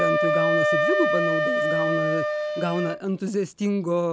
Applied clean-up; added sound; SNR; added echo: none; Wind instrument, woodwind instrument; -3 dB; none.